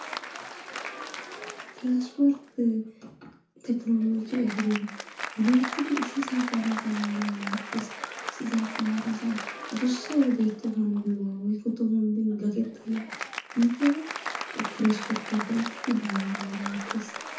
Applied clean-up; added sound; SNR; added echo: none; Applause; 10 dB; reverberation time 0.7 s.